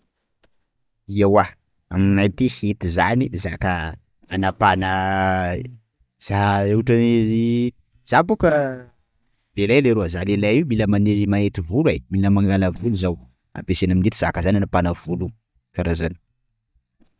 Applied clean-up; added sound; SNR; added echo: neural mask model DeepFilterNet 3.